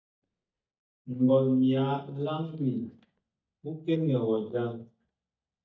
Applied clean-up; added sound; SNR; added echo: neural mask model DeepFilterNet 3.